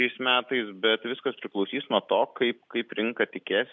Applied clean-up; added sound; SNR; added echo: none; none; none; none.